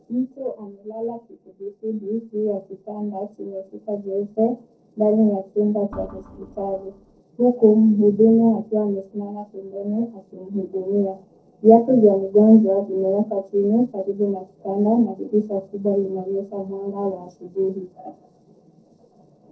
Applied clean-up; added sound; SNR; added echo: neural separator model SepFormer DNS4.